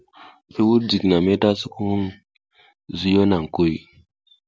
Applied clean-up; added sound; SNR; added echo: none; none; none; none.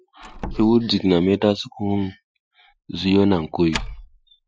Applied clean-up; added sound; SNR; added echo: classical method Wiener filter.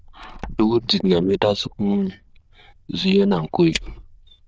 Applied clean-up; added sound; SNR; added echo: neural diffusion model UNIVERSE++.